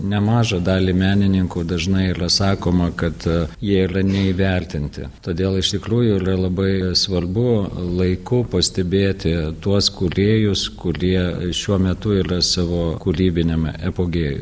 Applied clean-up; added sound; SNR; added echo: none; none; none; none.